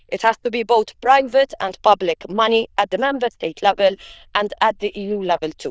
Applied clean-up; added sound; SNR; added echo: neural diffusion model UNIVERSE++.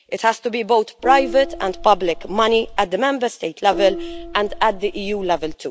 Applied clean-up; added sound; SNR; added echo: none; Gong; 10 dB; none.